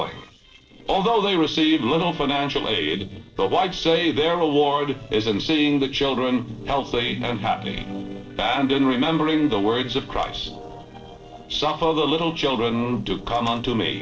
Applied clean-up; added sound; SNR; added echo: neural separator model SepFormer DNS4.